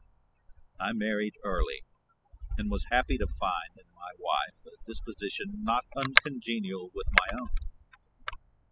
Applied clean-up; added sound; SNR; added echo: classical method spectral subtraction.